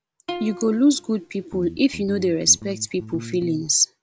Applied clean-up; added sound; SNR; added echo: none; Plucked string instrument + Guitar; 14 dB; none.